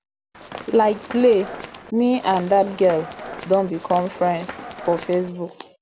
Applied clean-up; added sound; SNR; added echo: none; Run; 15 dB; none.